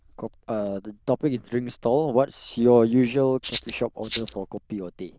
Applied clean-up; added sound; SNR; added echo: neural diffusion model UNIVERSE++.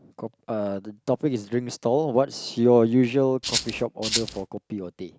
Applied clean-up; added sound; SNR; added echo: none; Rattle (instrument); 5 dB; none.